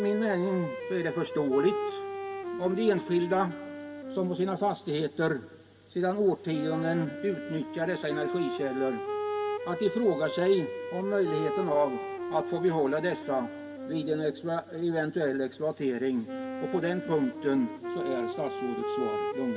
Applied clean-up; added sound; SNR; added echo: none; Wind instrument, woodwind instrument; 6 dB; reverberation time 1.5 s.